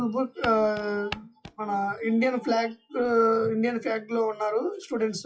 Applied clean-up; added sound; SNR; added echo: classical method WPE with log-MMSE.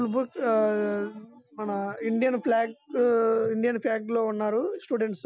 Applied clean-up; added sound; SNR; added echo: none; none; none; none.